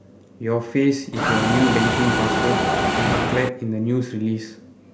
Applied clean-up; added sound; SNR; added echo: none; Mechanisms; -3 dB; none.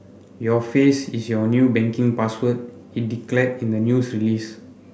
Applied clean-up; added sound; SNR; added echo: none; none; none; none.